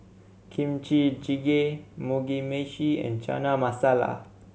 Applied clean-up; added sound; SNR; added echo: none; none; none; none.